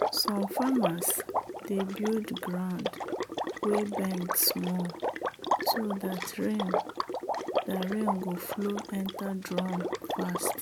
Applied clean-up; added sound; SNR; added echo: none; Water / Liquid; 1 dB; none.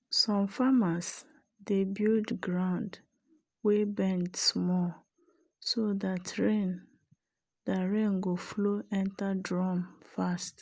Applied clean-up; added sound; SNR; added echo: none; none; none; none.